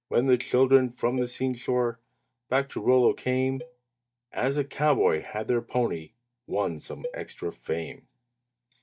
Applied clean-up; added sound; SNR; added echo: neural mask model DeepFilterNet 3.